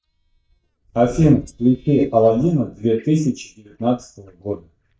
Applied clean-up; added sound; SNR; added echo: neural mask model DeepFilterNet 3.